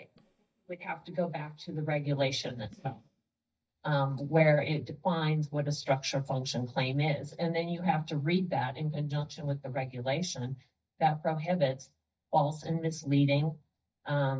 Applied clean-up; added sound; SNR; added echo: neural mask model DeepFilterNet 3.